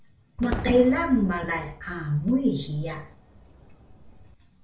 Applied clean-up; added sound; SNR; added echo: none; Fireworks; 13 dB; reverberation time 0.4 s.